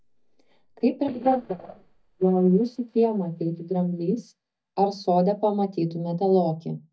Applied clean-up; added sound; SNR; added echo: neural mask model DeepFilterNet 3.